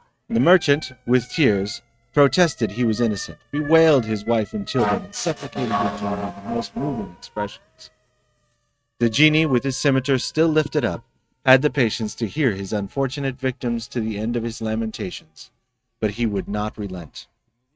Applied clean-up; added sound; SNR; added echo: neural mask model RNNoise.